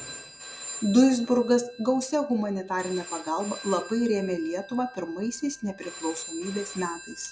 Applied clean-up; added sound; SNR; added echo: none; Telephone; 14 dB; none.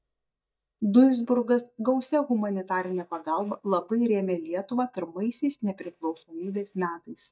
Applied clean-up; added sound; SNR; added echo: neural mask model DeepFilterNet 3.